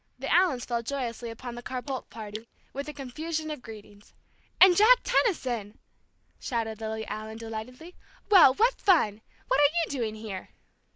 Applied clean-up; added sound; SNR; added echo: neural mask model Resemble Enhance denoiser.